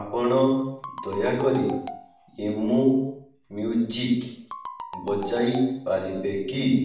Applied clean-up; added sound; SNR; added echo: none; Marimba, xylophone; 13 dB; reverberation time 0.7 s.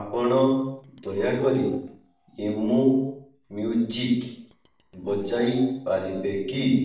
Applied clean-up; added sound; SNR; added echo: neural separator model SepFormer DNS4.